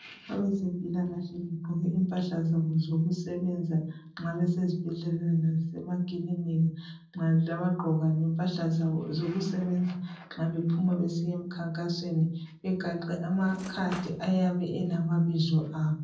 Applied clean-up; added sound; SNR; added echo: neural separator model SepFormer DNS4.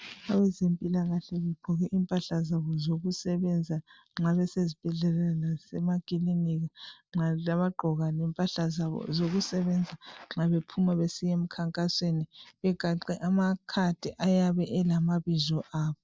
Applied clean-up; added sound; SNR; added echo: none; none; none; none.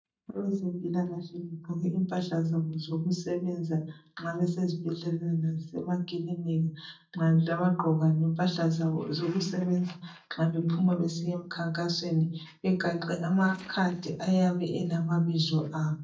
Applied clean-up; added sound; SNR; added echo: neural mask model DeepFilterNet 3.